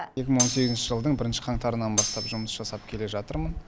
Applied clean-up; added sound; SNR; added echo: none; Cutlery, silverware; 4 dB; none.